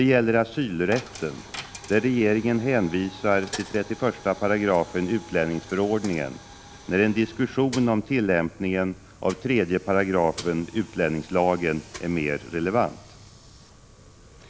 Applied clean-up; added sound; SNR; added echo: none; Coin (dropping); 19 dB; none.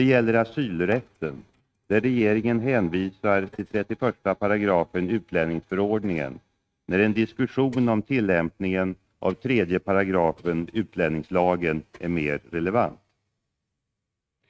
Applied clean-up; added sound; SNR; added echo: neural mask model RNNoise.